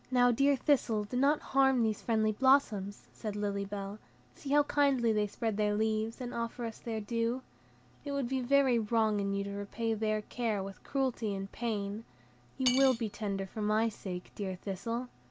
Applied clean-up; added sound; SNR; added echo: none; Cutlery, silverware / Dishes, pots, and pans; 9 dB; none.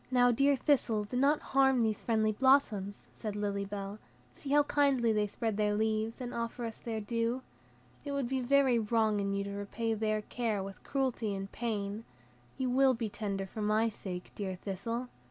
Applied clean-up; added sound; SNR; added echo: none; none; none; none.